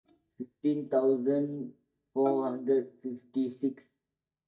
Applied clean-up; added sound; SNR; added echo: neural mask model DeepFilterNet 3.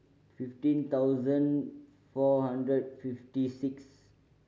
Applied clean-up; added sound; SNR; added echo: none; none; none; none.